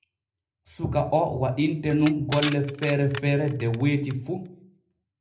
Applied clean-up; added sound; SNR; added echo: none; Crushing; 13 dB; reverberation time 0.5 s.